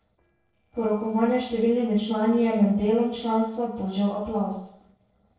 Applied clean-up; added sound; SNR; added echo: neural separator model SepFormer DNS4.